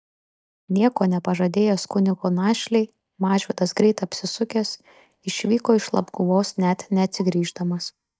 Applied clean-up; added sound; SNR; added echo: neural mask model DeepFilterNet 3.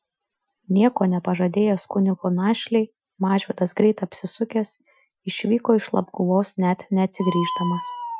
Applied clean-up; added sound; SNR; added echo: classical method Wiener filter.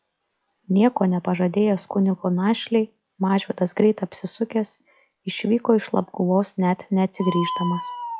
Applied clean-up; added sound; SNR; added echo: classical method log-MMSE.